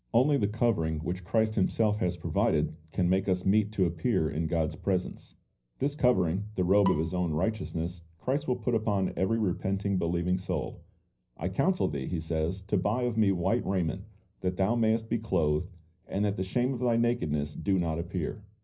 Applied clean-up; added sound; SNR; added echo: none; Bowed string instrument; 17 dB; reverberation time 0.4 s.